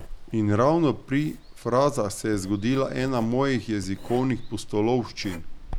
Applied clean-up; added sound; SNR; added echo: none; Writing + Water; 12 dB; none.